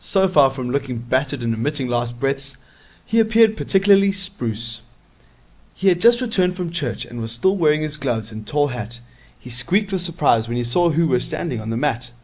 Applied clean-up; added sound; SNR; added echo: none; none; none; none.